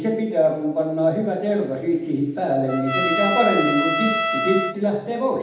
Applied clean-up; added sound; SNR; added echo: none; Trumpet; 4 dB; reverberation time 0.8 s.